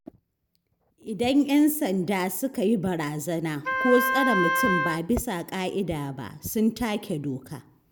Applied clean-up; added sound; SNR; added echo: none; Wind instrument, woodwind instrument; 1 dB; none.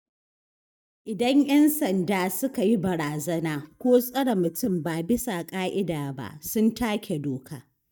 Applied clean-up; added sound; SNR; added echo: neural mask model DeepFilterNet 3.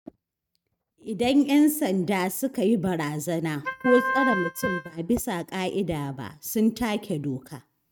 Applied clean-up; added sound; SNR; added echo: neural mask model RNNoise.